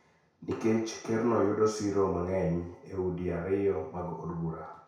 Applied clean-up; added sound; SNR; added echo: none; none; none; reverberation time 0.6 s.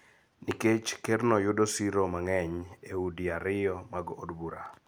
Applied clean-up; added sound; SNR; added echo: none; none; none; none.